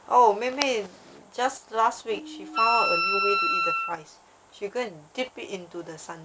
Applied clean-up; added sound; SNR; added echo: none; Wind instrument, woodwind instrument; 0 dB; none.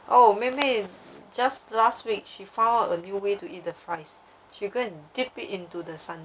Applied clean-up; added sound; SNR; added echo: none; none; none; none.